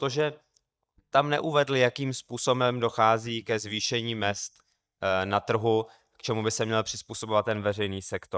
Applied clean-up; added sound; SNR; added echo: neural mask model DeepFilterNet 3.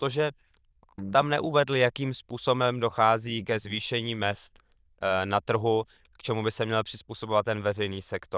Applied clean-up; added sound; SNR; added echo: neural diffusion model UNIVERSE++.